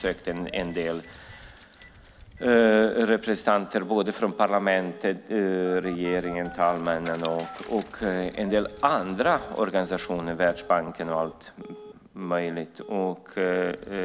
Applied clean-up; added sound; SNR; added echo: none; Telephone + Bicycle; 18 dB; none.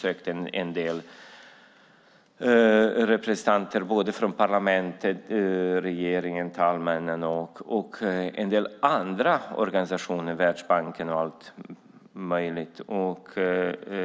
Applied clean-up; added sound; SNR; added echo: none; none; none; none.